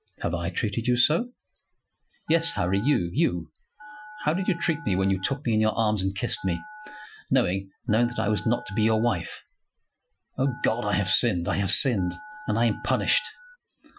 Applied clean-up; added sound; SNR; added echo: classical method Wiener filter.